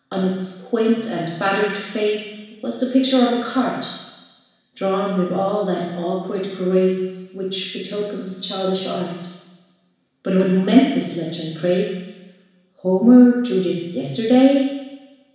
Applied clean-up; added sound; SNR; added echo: none; none; none; reverberation time 1.1 s.